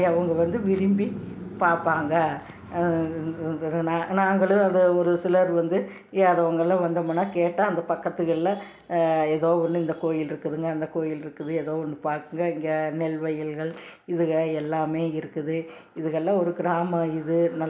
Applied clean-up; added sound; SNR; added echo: none; none; none; none.